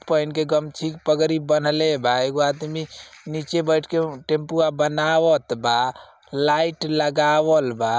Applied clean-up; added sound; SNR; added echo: none; none; none; none.